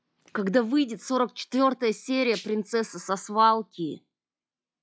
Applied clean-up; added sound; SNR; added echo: classical method log-MMSE.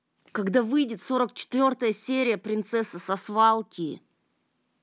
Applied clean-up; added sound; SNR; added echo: none; none; none; none.